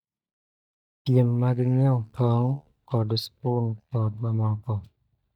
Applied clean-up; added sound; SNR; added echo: neural mask model DeepFilterNet 3.